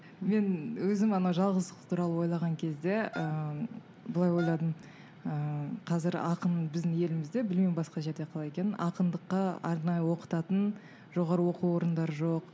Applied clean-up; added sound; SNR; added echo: none; Wind instrument, woodwind instrument; 16 dB; none.